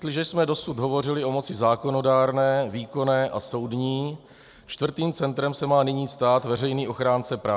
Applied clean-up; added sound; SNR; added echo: none; none; none; none.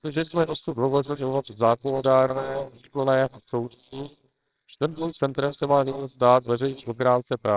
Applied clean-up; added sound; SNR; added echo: neural separator model SepFormer WHAMR!.